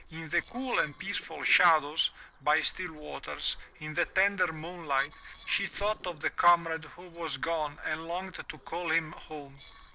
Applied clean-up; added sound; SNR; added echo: neural separator model SepFormer DNS4.